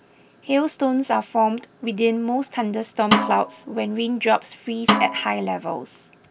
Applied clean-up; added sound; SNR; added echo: none; Snare drum; 2 dB; none.